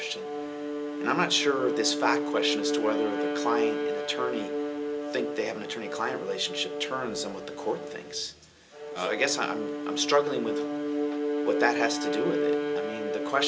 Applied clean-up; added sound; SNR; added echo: none; Bowed string instrument; 0 dB; reverberation time 0.2 s.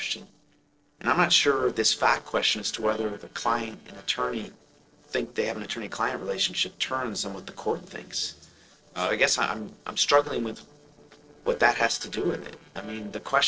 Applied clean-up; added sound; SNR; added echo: neural separator model SepFormer DNS4.